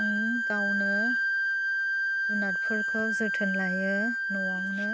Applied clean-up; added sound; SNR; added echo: none; Wind instrument, woodwind instrument; -5 dB; none.